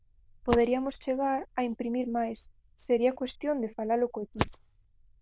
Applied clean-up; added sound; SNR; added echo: neural diffusion model UNIVERSE++.